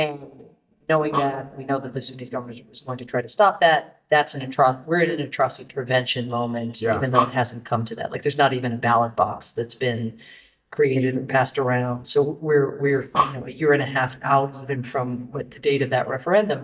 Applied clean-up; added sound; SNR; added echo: neural mask model DeepFilterNet 3.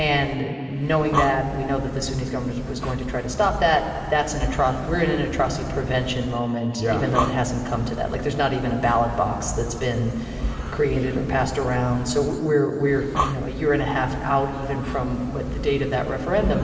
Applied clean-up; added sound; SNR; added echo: none; Breathing; 7 dB; reverberation time 2.7 s.